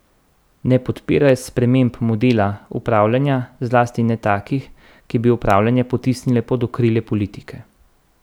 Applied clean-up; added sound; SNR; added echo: none; none; none; none.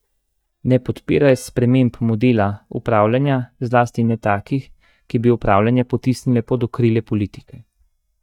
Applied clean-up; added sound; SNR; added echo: neural mask model DeepFilterNet 3.